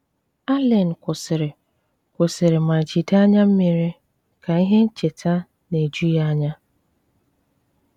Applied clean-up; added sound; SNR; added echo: none; none; none; none.